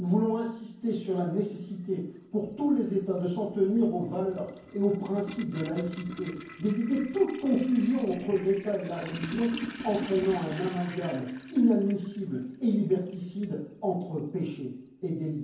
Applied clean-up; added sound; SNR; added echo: none; Toilet flush; 16 dB; reverberation time 0.9 s.